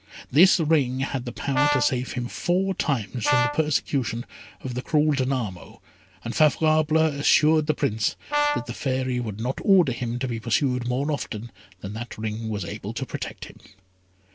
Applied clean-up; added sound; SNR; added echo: none; Brass instrument; 4 dB; none.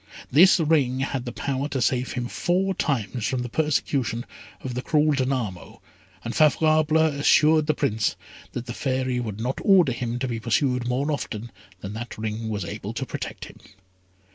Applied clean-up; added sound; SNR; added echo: none; none; none; none.